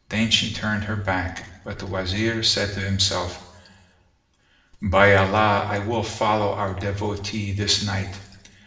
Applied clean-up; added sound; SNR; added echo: none; none; none; reverberation time 1.4 s.